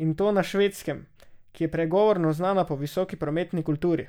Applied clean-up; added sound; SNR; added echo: none; none; none; none.